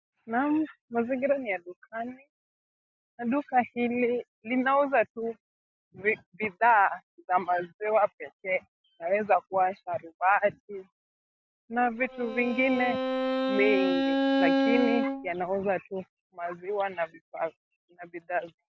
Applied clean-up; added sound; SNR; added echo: none; Bowed string instrument; -1 dB; none.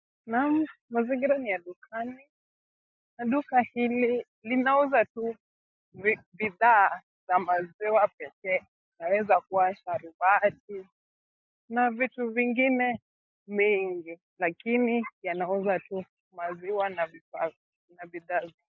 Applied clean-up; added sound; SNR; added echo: neural mask model Resemble Enhance denoiser.